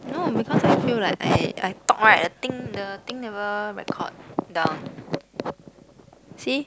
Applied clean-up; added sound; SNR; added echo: none; none; none; none.